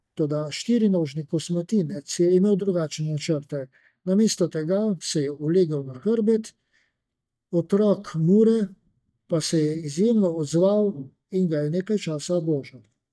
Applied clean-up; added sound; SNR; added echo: neural mask model DeepFilterNet 3.